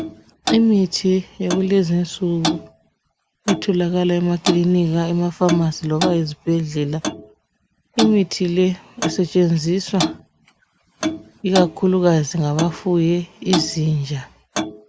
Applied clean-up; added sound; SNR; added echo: none; Clock; 9 dB; none.